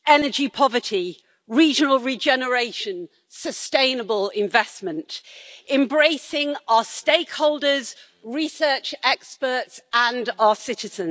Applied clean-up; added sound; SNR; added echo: none; none; none; none.